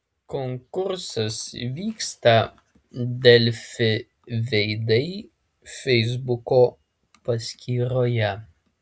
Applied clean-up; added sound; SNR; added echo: none; none; none; none.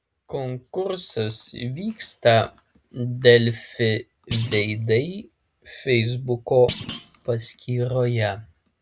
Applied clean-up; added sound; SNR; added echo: none; Thump, thud; 11 dB; none.